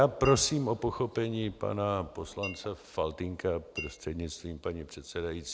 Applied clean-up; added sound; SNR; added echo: none; Chink, clink; 15 dB; none.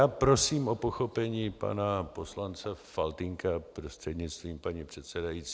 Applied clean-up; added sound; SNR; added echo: none; none; none; none.